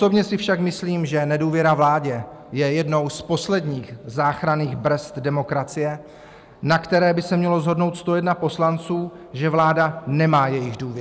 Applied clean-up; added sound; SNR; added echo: none; none; none; none.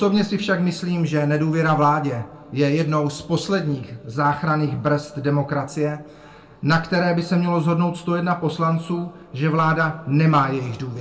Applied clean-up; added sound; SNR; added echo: none; none; none; reverberation time 0.2 s.